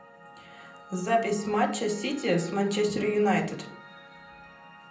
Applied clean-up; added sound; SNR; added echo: none; Piano; 19 dB; reverberation time 0.6 s.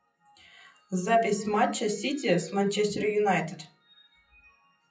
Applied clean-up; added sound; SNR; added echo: classical method WPE with log-MMSE.